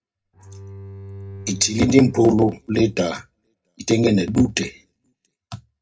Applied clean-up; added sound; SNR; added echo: neural separator model SepFormer DNS4.